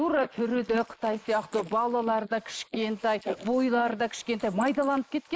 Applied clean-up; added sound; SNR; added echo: neural mask model Resemble Enhance denoiser.